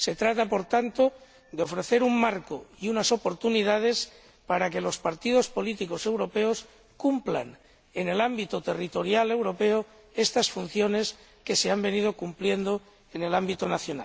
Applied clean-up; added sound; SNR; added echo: none; none; none; none.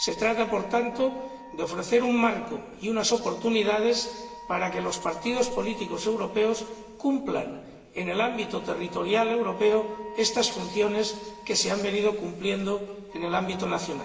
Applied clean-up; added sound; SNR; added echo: none; Wind instrument, woodwind instrument; 18 dB; reverberation time 2.3 s.